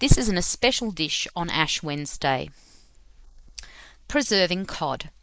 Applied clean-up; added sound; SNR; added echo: neural mask model Resemble Enhance denoiser.